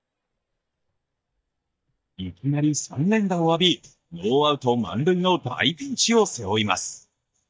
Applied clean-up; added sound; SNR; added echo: neural mask model DeepFilterNet 3.